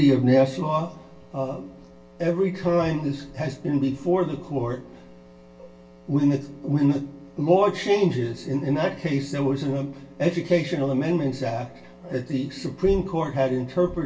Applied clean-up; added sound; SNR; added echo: none; none; none; reverberation time 0.2 s.